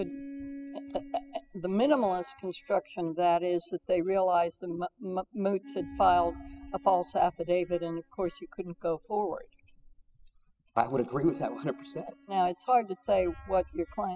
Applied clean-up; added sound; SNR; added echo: classical method spectral subtraction.